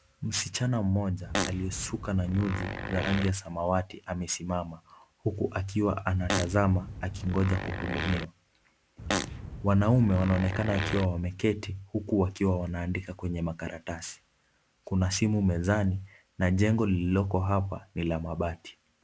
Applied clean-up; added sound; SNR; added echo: none; Fart; 6 dB; none.